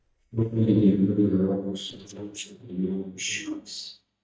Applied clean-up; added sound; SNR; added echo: neural mask model DeepFilterNet 3.